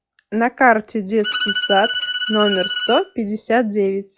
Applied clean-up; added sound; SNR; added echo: classical method log-MMSE.